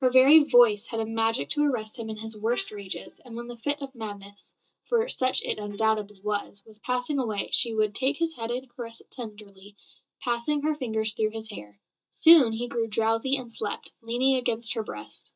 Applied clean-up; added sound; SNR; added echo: neural mask model DeepFilterNet 3.